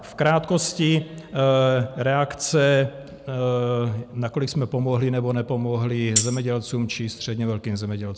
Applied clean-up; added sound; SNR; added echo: none; Tambourine; 6 dB; none.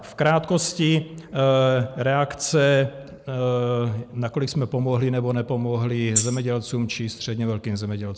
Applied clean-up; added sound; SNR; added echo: neural mask model Resemble Enhance denoiser.